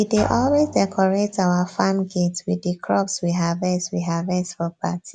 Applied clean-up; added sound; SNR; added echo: none; Drum; 17 dB; none.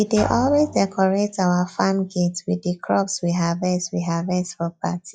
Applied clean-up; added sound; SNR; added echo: classical method log-MMSE.